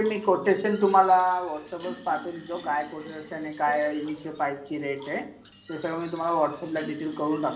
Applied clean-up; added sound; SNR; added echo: none; Fill (with liquid); 19 dB; reverberation time 0.5 s.